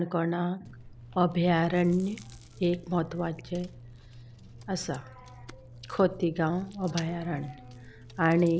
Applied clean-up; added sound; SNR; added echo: none; Chewing, mastication; 18 dB; none.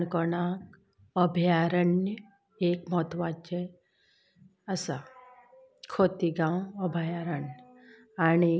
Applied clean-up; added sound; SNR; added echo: none; none; none; none.